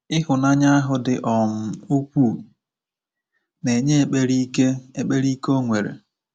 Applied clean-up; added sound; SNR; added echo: none; none; none; none.